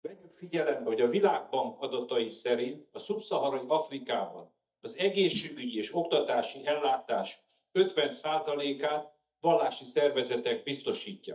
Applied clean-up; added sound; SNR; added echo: neural mask model DeepFilterNet 3.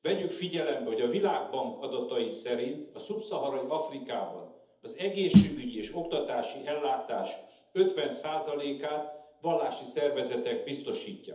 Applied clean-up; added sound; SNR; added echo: none; Snare drum; -4 dB; reverberation time 0.8 s.